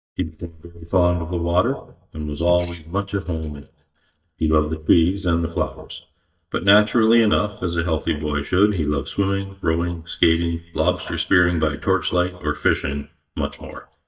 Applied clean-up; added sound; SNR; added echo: neural mask model DeepFilterNet 3.